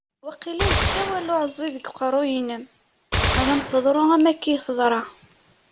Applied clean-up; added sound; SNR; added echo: none; Gunshot, gunfire; 4 dB; none.